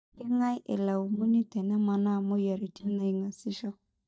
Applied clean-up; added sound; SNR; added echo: neural mask model DeepFilterNet 3.